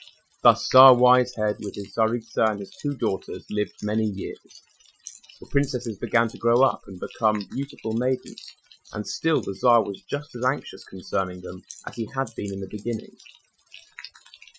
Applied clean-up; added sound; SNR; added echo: classical method Wiener filter.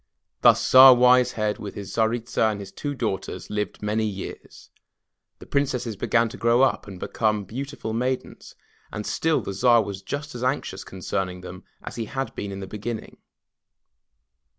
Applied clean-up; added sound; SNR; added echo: none; none; none; none.